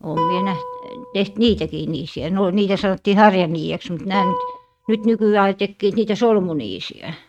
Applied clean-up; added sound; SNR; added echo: neural mask model RNNoise.